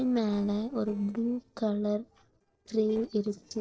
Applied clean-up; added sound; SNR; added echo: neural separator model SepFormer DNS4.